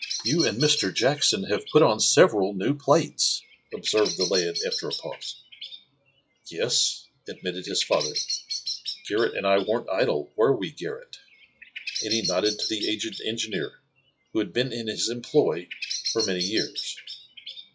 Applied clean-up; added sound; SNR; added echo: classical method log-MMSE.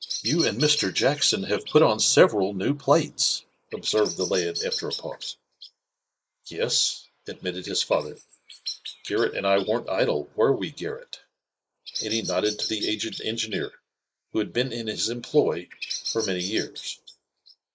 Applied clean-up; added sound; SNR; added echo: neural mask model Resemble Enhance denoiser.